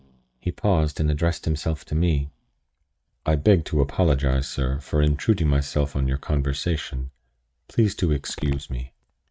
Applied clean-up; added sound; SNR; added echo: neural mask model RNNoise.